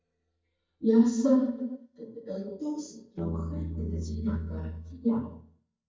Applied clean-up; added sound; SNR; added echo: neural mask model DeepFilterNet 3.